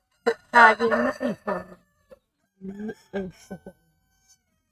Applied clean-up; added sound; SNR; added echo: neural mask model RNNoise.